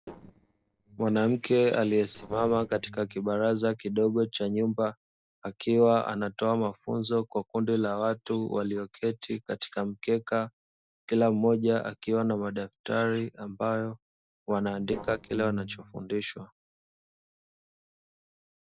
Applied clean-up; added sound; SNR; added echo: neural separator model SepFormer DNS4.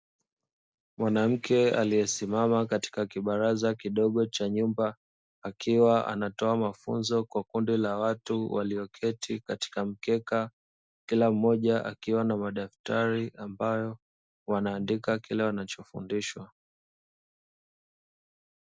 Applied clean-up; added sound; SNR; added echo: none; none; none; none.